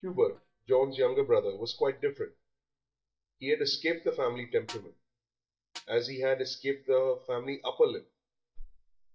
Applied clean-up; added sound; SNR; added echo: neural mask model DeepFilterNet 3.